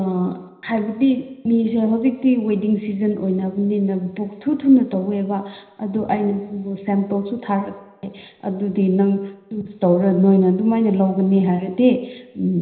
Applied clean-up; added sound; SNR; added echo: none; none; none; reverberation time 0.9 s.